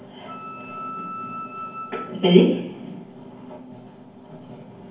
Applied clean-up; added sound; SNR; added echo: none; Wind instrument, woodwind instrument; 10 dB; reverberation time 0.9 s.